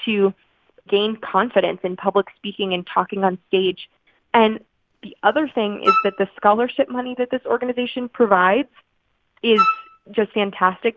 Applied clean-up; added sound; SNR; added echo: none; Wind instrument, woodwind instrument; 1 dB; none.